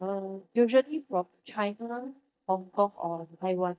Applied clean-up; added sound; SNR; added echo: neural mask model DeepFilterNet 3.